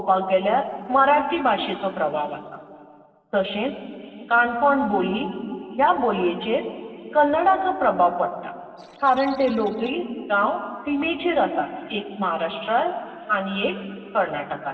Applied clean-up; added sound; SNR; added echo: neural separator model SepFormer DNS4.